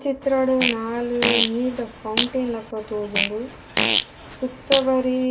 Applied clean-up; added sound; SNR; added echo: none; Fart; 3 dB; reverberation time 0.1 s.